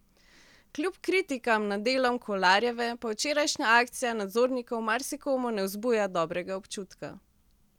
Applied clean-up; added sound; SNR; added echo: none; none; none; none.